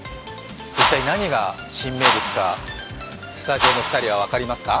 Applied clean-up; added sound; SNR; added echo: none; Whoosh, swoosh, swish; 0 dB; none.